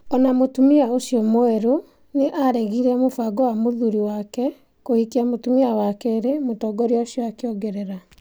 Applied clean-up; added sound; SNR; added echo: none; none; none; none.